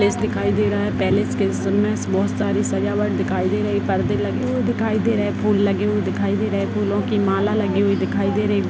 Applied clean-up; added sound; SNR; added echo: none; none; none; none.